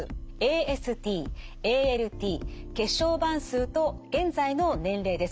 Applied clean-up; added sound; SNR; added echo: none; none; none; none.